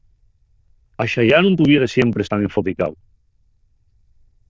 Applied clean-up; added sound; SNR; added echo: neural diffusion model UNIVERSE++.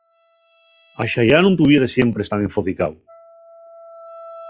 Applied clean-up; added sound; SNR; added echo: classical method log-MMSE.